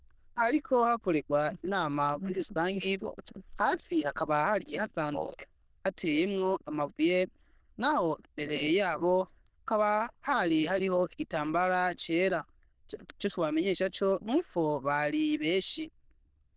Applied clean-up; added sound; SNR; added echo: neural diffusion model UNIVERSE++.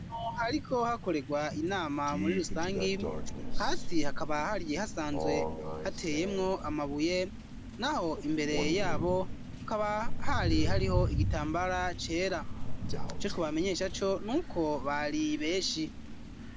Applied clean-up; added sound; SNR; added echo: none; Crow; 0 dB; none.